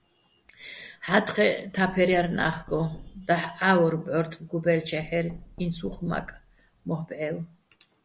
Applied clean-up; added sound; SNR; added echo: none; Knock; 19 dB; none.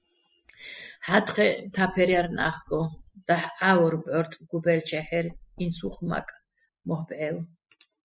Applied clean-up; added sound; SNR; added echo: classical method spectral subtraction.